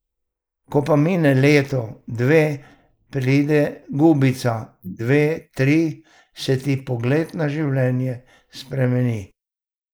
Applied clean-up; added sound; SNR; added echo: neural mask model Resemble Enhance denoiser.